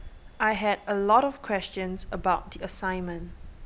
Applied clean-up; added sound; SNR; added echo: none; Stream; 15 dB; none.